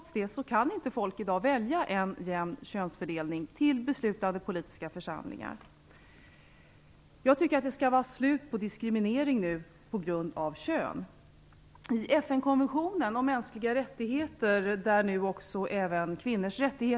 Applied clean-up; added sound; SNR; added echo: none; none; none; none.